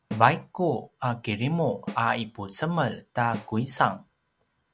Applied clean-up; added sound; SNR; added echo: none; Snare drum; 17 dB; none.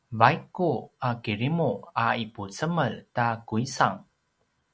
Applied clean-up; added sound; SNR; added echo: none; none; none; none.